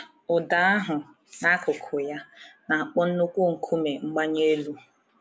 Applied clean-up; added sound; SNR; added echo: none; none; none; none.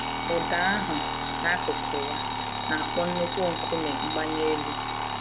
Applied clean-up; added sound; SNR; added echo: none; Alarm; -4 dB; none.